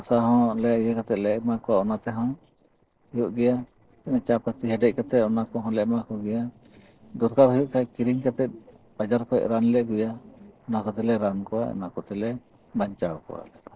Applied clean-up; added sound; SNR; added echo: neural separator model SepFormer DNS4.